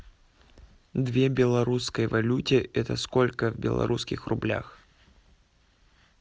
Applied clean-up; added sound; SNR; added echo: none; none; none; none.